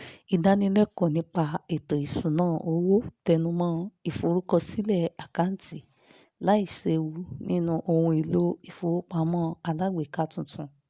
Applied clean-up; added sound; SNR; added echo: none; none; none; none.